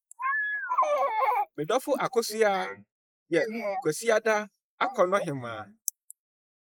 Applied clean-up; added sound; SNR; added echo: neural mask model Resemble Enhance denoiser.